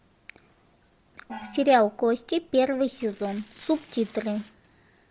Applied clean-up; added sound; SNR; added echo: none; Gong + Tearing; 20 dB; none.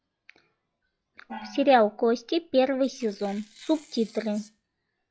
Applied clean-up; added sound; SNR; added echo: classical method log-MMSE.